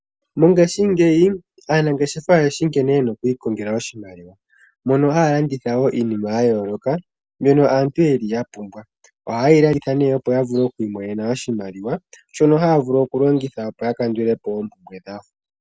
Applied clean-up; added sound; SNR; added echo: none; none; none; none.